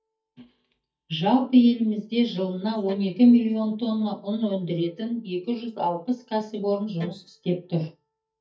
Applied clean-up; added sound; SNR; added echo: neural mask model DeepFilterNet 3.